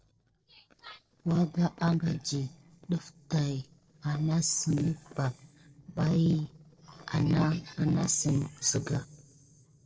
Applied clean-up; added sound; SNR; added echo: neural separator model SepFormer DNS4.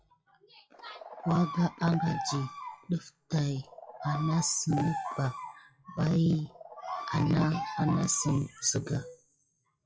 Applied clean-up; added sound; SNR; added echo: classical method WPE with log-MMSE.